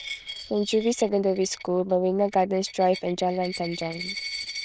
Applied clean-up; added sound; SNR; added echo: neural diffusion model UNIVERSE++.